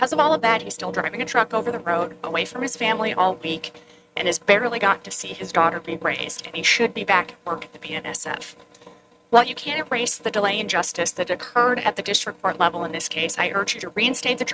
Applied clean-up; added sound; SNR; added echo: neural mask model RNNoise.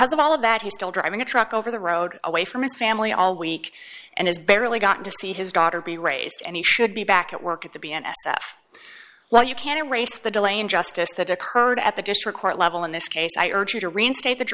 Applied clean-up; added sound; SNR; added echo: none; none; none; none.